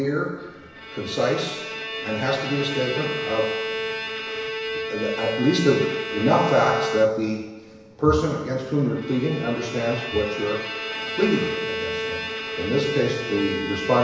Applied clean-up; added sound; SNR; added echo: none; Bowed string instrument; 6 dB; reverberation time 1.0 s.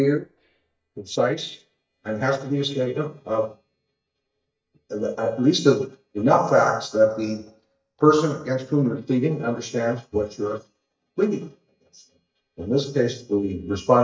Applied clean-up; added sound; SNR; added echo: neural mask model DeepFilterNet 3.